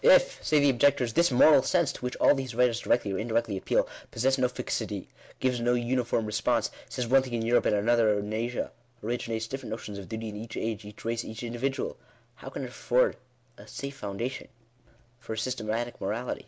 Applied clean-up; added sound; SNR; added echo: none; none; none; none.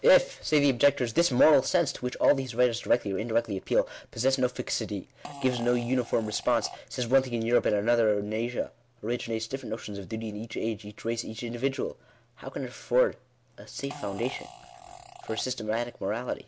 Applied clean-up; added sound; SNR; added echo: none; Fart; 17 dB; none.